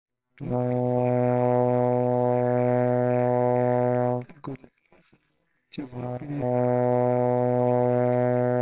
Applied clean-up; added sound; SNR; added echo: neural separator model SepFormer WHAMR!.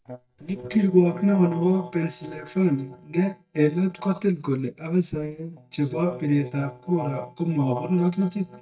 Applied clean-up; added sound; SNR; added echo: neural mask model DeepFilterNet 3.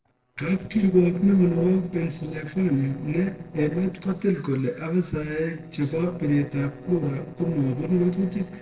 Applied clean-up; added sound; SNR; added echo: neural separator model SepFormer DNS4.